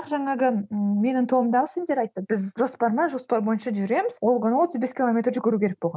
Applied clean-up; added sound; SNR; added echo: none; none; none; none.